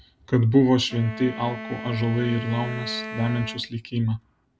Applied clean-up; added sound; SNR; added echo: none; Wind instrument, woodwind instrument; 12 dB; none.